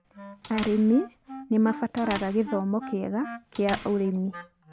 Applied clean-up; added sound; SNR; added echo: none; Door + Wind instrument, woodwind instrument; 12 dB; none.